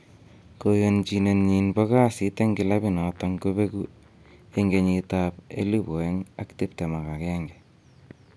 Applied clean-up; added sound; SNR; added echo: none; none; none; none.